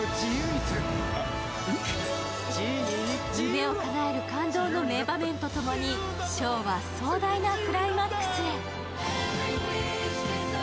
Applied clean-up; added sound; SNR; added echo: none; none; none; none.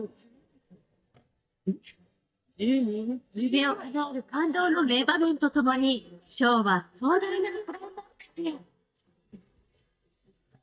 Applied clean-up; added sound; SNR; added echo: neural mask model DeepFilterNet 3.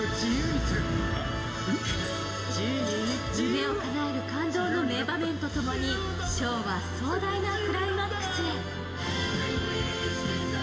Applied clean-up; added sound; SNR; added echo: none; Bass drum; 15 dB; reverberation time 1.7 s.